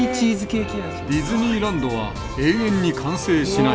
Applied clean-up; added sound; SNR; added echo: none; Drum kit + Guitar; 17 dB; none.